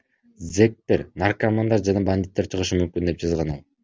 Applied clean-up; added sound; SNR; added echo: none; none; none; none.